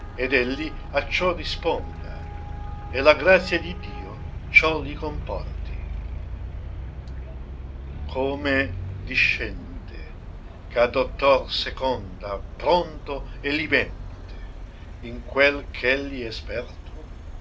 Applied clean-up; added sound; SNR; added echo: none; Traffic noise, roadway noise; 8 dB; none.